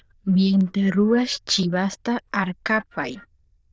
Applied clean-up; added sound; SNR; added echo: neural diffusion model UNIVERSE++.